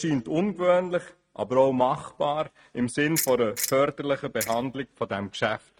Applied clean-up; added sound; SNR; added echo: neural mask model RNNoise.